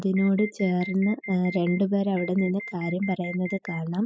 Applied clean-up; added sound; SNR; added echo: classical method spectral subtraction.